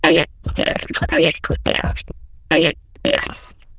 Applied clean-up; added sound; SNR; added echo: neural diffusion model UNIVERSE++.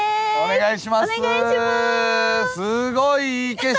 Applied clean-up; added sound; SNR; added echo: none; none; none; none.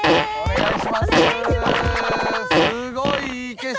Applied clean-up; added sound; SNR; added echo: none; Scratching (performance technique) + Fart; -5 dB; none.